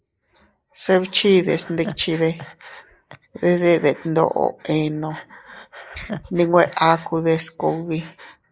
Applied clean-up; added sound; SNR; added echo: neural mask model Resemble Enhance denoiser.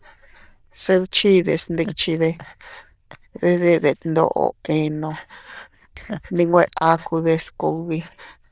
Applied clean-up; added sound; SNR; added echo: neural diffusion model UNIVERSE++.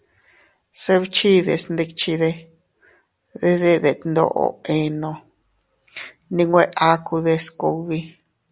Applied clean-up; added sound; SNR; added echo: none; none; none; none.